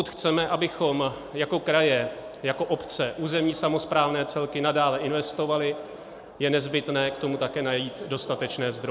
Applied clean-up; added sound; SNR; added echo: none; none; none; none.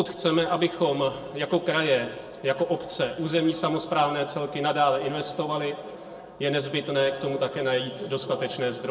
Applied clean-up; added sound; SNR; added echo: none; none; none; reverberation time 1.1 s.